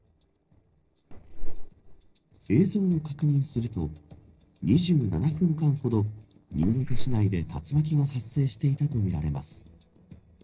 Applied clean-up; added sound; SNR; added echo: neural separator model SepFormer DNS4.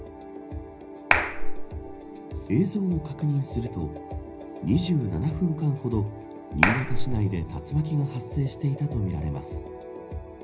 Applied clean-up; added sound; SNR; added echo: none; Clapping; -4 dB; reverberation time 0.4 s.